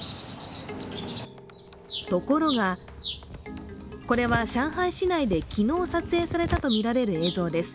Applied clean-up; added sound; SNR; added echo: none; Bird vocalization, bird call, bird song; 16 dB; none.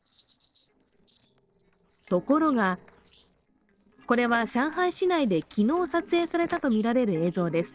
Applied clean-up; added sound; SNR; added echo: neural separator model SepFormer DNS4.